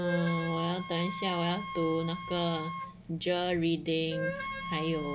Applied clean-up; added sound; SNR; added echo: none; Wind instrument, woodwind instrument; 7 dB; none.